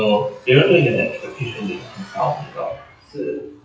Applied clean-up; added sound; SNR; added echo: classical method WPE with log-MMSE.